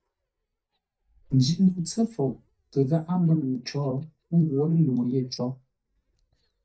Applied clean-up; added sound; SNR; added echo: neural mask model DeepFilterNet 3.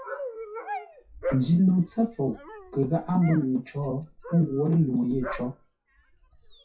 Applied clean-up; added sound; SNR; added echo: classical method WPE with log-MMSE.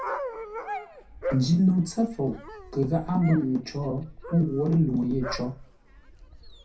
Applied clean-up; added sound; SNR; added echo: none; Dog; 11 dB; reverberation time 0.3 s.